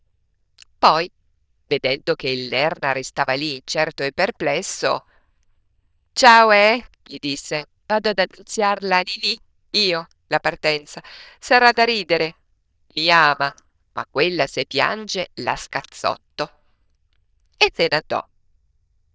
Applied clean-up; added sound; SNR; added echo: neural diffusion model UNIVERSE++.